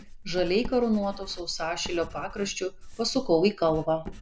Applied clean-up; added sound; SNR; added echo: none; Writing; 12 dB; none.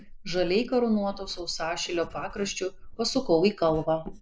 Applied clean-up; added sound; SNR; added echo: neural mask model Resemble Enhance denoiser.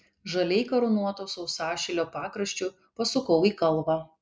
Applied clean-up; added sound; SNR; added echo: none; none; none; none.